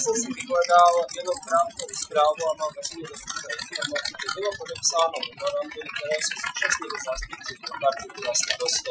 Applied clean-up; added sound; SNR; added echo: classical method Wiener filter.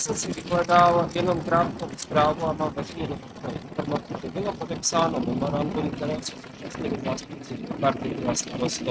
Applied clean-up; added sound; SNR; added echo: neural mask model RNNoise.